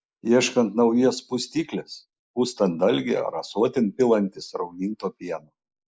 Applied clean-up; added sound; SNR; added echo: neural mask model Resemble Enhance denoiser.